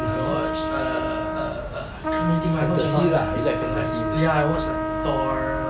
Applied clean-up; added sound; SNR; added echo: none; Trumpet; 2 dB; none.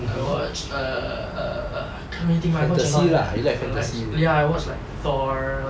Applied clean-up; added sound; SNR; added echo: none; none; none; none.